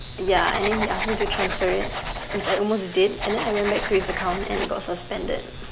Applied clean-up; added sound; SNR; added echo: none; Writing; 5 dB; none.